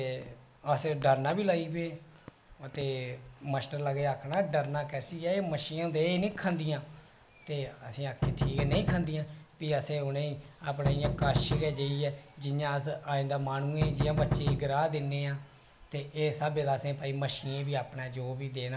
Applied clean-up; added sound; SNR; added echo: none; Knock; 0 dB; none.